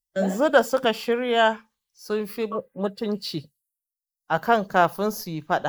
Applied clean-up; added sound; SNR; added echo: neural mask model Resemble Enhance denoiser.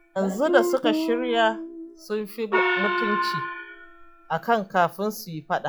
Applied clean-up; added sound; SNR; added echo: classical method log-MMSE.